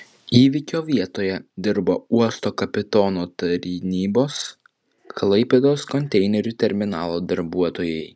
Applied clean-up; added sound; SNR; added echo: none; none; none; none.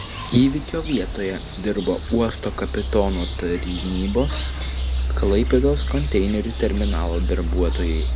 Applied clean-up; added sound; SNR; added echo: none; Bird vocalization, bird call, bird song; 1 dB; none.